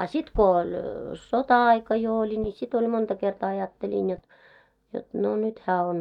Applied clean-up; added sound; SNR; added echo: neural mask model DeepFilterNet 3.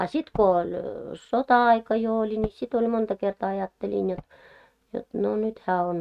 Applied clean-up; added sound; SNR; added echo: neural mask model RNNoise.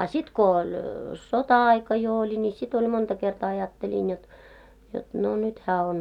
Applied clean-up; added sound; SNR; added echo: none; none; none; none.